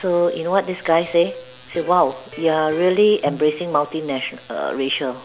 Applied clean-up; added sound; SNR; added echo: none; Electric guitar; 19 dB; none.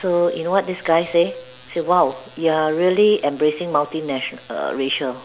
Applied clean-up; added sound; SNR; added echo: none; none; none; none.